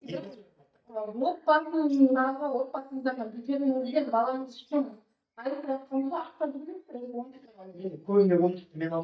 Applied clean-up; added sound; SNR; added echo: neural mask model DeepFilterNet 3.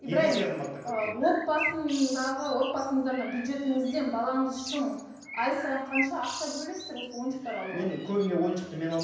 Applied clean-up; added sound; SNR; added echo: none; Bird; 11 dB; reverberation time 0.9 s.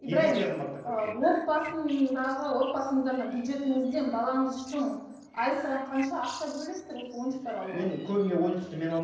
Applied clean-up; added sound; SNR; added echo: neural separator model SepFormer DNS4.